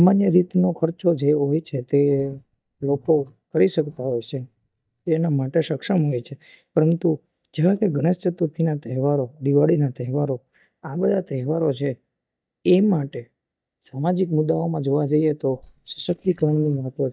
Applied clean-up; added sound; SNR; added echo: neural mask model DeepFilterNet 3.